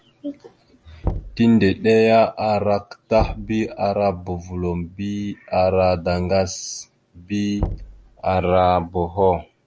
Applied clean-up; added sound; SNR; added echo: none; Knock; 12 dB; none.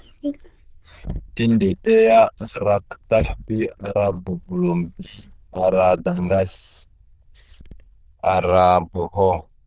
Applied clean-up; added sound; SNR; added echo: neural diffusion model UNIVERSE++.